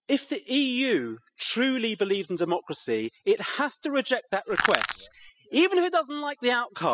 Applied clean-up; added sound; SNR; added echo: classical method spectral subtraction.